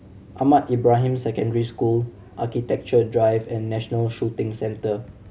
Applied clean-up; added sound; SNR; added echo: none; none; none; none.